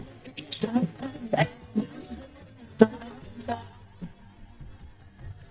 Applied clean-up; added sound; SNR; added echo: neural mask model DeepFilterNet 3.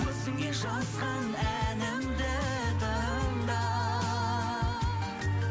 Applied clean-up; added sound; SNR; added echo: none; Wind instrument, woodwind instrument; 16 dB; none.